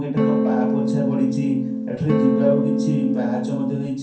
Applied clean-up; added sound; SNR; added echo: none; Electric guitar / Strum; -3 dB; reverberation time 0.6 s.